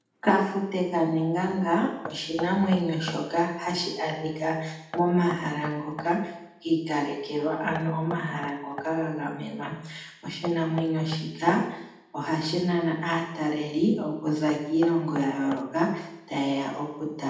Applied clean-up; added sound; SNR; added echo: none; Knock; 17 dB; reverberation time 0.8 s.